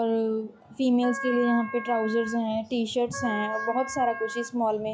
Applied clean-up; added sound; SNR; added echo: classical method log-MMSE.